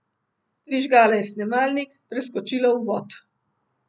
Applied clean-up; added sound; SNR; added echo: none; none; none; none.